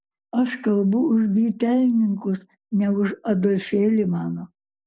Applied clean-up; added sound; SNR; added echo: none; none; none; none.